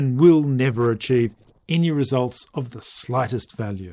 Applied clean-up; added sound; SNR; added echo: neural separator model SepFormer DNS4.